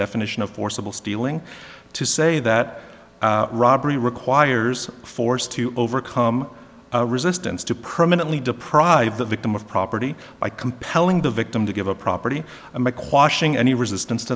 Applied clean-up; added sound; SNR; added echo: none; none; none; none.